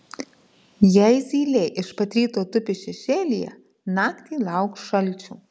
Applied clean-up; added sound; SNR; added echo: none; none; none; none.